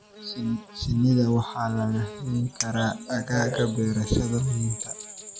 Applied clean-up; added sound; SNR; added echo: none; Buzz / Bird + Chink, clink; 16 dB; none.